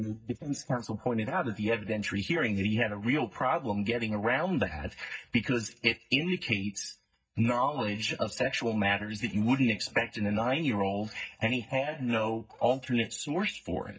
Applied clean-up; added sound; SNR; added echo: neural mask model DeepFilterNet 3.